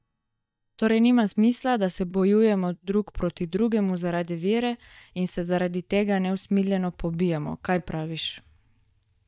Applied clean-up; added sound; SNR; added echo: neural mask model DeepFilterNet 3.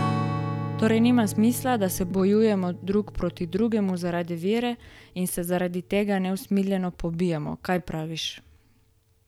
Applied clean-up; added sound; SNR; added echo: none; Strum; 10 dB; none.